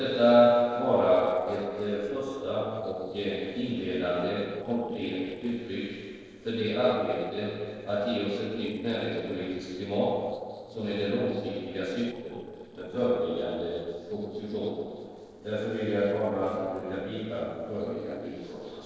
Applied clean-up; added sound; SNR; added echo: neural separator model SepFormer DNS4.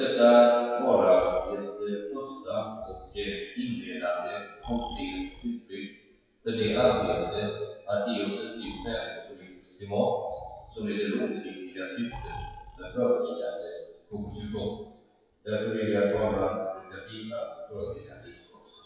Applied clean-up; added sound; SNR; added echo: classical method WPE with log-MMSE.